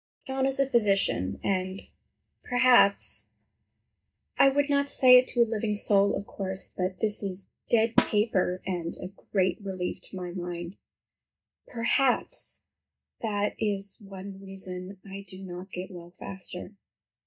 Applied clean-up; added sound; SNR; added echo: neural mask model DeepFilterNet 3.